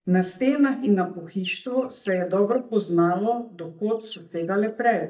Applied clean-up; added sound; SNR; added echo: neural mask model DeepFilterNet 3.